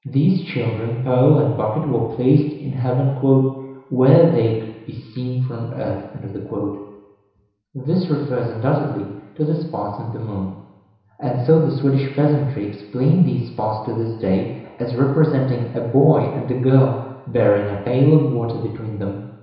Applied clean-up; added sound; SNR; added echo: none; none; none; reverberation time 1.0 s.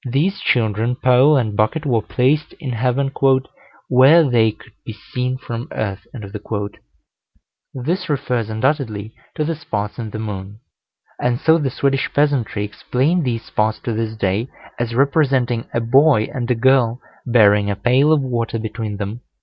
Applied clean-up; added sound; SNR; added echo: none; none; none; none.